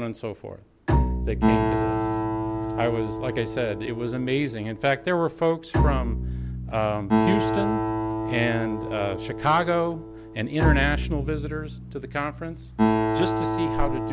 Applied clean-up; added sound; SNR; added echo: none; Acoustic guitar + Bowed string instrument; -1 dB; none.